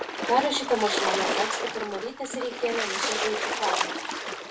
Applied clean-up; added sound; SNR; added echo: none; Splash, splatter; 0 dB; reverberation time 0.2 s.